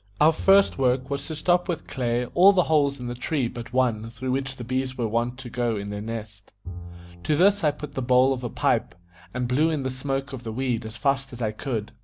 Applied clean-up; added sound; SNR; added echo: none; Bowed string instrument; 20 dB; none.